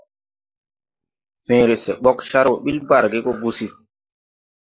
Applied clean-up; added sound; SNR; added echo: neural mask model Resemble Enhance denoiser.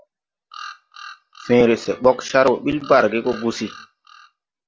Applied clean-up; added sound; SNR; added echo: none; Bird vocalization, bird call, bird song; 20 dB; none.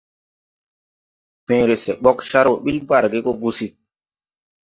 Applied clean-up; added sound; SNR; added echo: neural mask model DeepFilterNet 3.